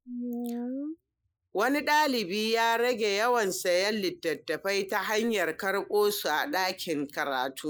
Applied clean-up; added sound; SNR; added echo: neural mask model Resemble Enhance denoiser.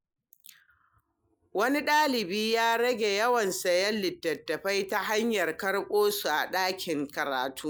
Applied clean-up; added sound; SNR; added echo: none; none; none; none.